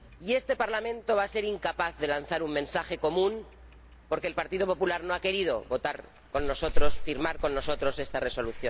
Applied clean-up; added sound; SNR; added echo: none; Clock; 0 dB; none.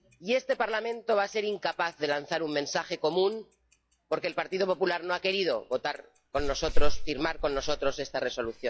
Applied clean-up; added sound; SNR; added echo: classical method log-MMSE.